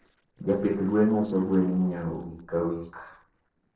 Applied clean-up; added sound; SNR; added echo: neural separator model SepFormer DNS4.